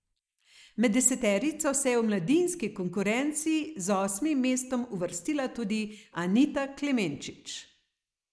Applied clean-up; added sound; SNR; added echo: neural mask model Resemble Enhance denoiser.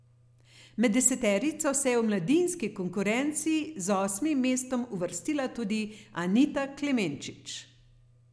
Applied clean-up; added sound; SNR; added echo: none; none; none; none.